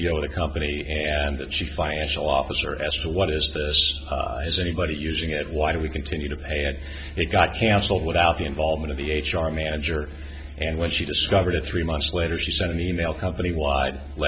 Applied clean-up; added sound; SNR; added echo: none; none; none; none.